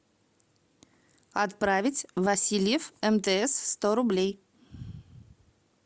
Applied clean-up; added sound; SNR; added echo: none; none; none; none.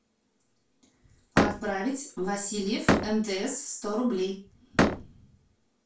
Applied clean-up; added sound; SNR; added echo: none; Slam; -3 dB; reverberation time 0.3 s.